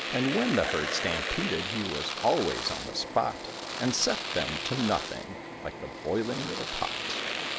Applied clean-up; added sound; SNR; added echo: none; Domestic sounds, home sounds; 3 dB; none.